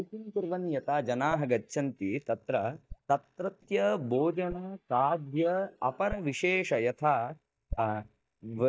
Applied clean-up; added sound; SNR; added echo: neural mask model DeepFilterNet 3.